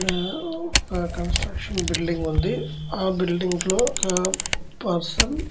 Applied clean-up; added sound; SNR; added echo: none; Camera; 1 dB; reverberation time 0.2 s.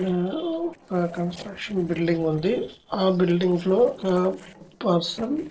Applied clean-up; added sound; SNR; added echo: neural separator model SepFormer DNS4.